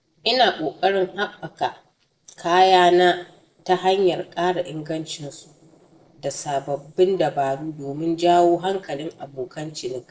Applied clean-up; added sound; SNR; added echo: neural separator model SepFormer DNS4.